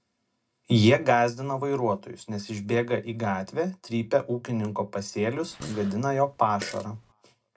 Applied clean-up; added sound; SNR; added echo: none; Fart; 16 dB; reverberation time 0.2 s.